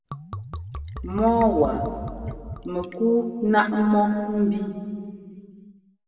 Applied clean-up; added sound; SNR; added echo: none; Liquid; 11 dB; reverberation time 2.1 s.